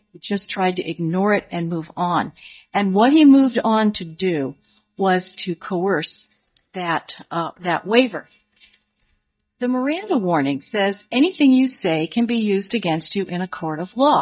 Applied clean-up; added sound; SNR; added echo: neural mask model DeepFilterNet 3.